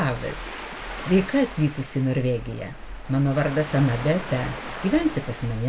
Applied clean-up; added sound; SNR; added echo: none; Waves, surf; 12 dB; reverberation time 0.2 s.